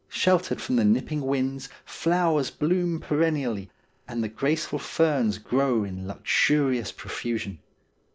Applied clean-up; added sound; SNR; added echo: none; none; none; none.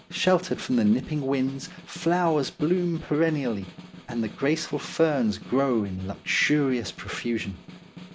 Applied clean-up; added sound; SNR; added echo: none; Snare drum; 18 dB; none.